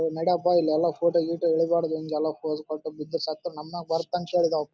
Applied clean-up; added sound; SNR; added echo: none; none; none; none.